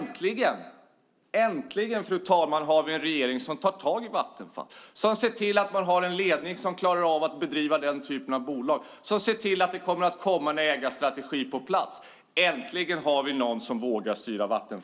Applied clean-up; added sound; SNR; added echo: none; none; none; none.